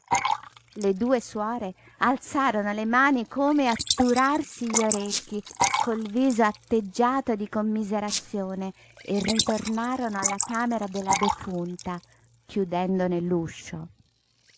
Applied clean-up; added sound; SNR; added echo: neural mask model Resemble Enhance denoiser.